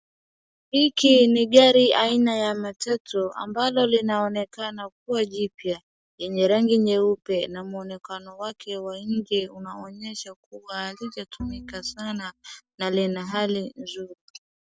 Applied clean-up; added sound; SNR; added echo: none; Bowed string instrument; 15 dB; none.